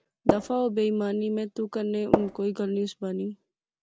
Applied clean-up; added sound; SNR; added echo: none; Tap; -3 dB; none.